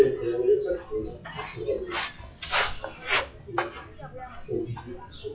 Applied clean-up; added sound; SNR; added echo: classical method WPE with log-MMSE.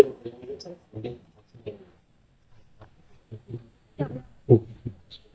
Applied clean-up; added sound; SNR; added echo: neural mask model DeepFilterNet 3.